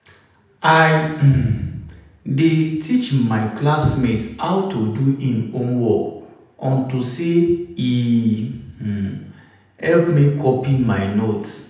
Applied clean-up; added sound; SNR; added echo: none; none; none; reverberation time 0.9 s.